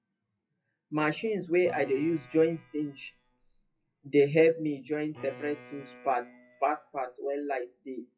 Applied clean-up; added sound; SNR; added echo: classical method WPE with log-MMSE.